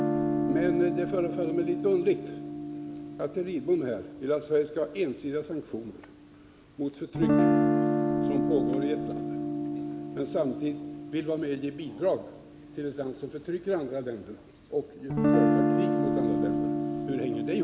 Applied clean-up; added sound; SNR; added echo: none; Guitar; -2 dB; none.